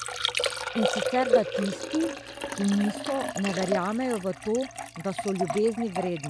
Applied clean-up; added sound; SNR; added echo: none; Liquid; 2 dB; none.